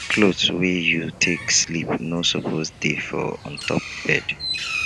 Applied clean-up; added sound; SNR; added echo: none; Bird; 11 dB; none.